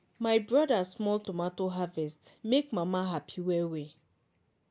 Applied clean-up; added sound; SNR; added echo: none; none; none; none.